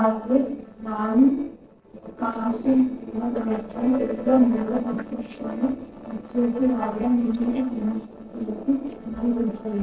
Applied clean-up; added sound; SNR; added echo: neural separator model SepFormer DNS4.